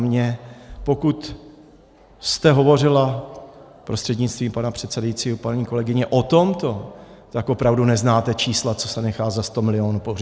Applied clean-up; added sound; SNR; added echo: none; none; none; none.